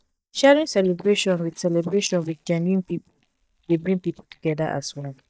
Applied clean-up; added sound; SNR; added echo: neural mask model DeepFilterNet 3.